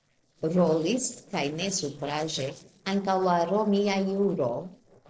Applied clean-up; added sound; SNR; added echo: neural separator model SepFormer DNS4.